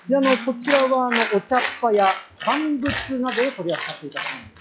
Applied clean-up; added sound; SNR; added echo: classical method log-MMSE.